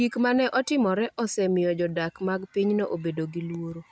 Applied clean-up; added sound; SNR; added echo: none; none; none; none.